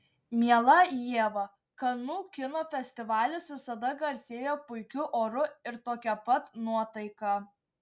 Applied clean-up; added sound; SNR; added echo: none; none; none; none.